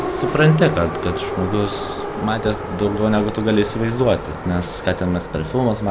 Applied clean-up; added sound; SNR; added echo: none; Subway, metro, underground; 7 dB; none.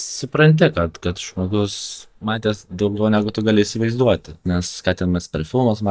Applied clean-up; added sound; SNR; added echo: neural mask model DeepFilterNet 3.